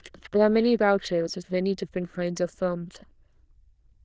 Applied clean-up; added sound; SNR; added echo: neural diffusion model UNIVERSE++.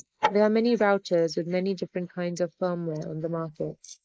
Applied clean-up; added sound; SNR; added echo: neural mask model Resemble Enhance denoiser.